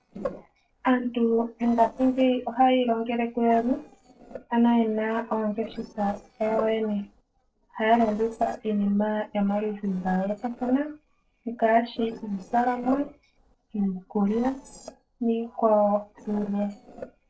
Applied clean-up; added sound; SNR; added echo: neural separator model SepFormer DNS4.